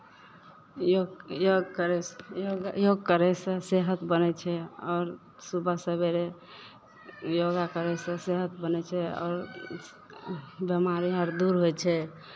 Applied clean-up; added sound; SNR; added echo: none; none; none; none.